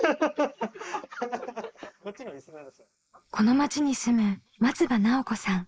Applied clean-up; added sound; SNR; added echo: neural mask model Resemble Enhance denoiser.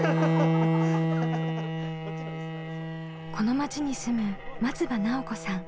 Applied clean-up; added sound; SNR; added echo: none; Bowed string instrument; -2 dB; none.